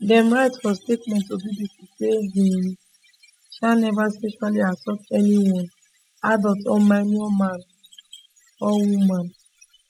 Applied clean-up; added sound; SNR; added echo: classical method spectral subtraction.